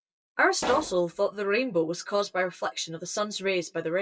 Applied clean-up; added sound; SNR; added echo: classical method WPE with log-MMSE.